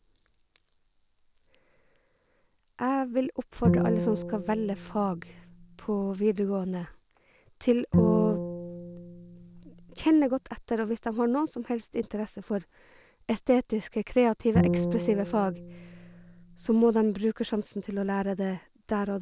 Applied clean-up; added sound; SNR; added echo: none; Bowed string instrument; 1 dB; none.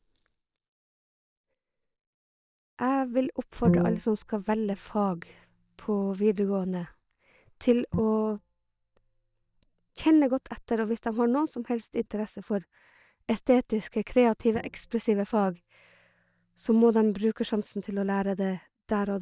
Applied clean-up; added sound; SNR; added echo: neural mask model DeepFilterNet 3.